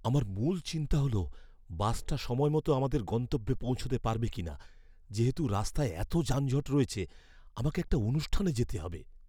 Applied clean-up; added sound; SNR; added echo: none; none; none; none.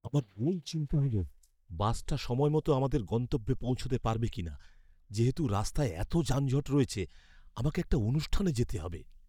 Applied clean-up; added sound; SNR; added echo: neural mask model DeepFilterNet 3.